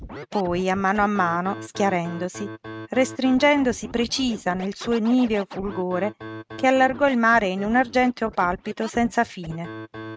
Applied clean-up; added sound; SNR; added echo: neural mask model RNNoise.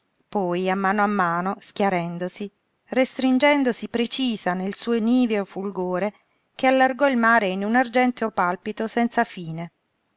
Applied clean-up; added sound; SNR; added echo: none; none; none; none.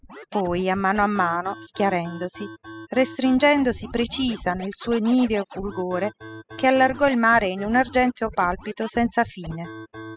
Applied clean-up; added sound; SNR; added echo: classical method spectral subtraction.